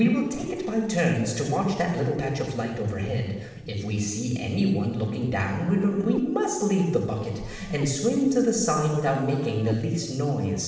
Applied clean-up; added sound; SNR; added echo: neural separator model SepFormer DNS4.